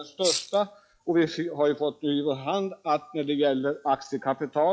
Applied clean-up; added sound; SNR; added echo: classical method log-MMSE.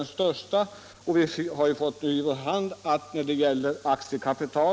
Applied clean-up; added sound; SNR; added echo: none; none; none; none.